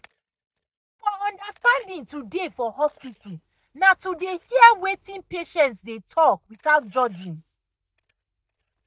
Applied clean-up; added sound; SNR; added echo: neural mask model DeepFilterNet 3.